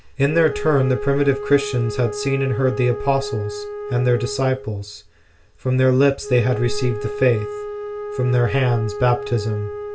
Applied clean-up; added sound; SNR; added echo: none; Wind instrument, woodwind instrument; 9 dB; reverberation time 0.2 s.